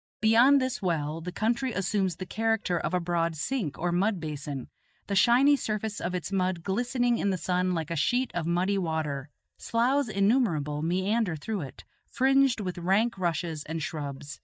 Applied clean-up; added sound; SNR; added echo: neural mask model DeepFilterNet 3.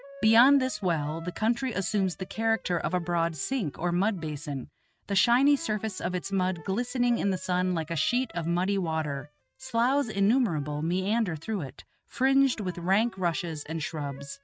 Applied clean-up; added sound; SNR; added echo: neural mask model RNNoise.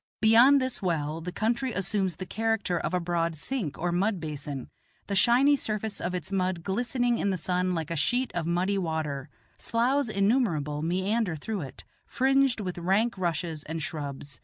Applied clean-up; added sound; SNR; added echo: none; none; none; none.